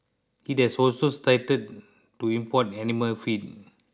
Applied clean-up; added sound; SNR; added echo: none; none; none; none.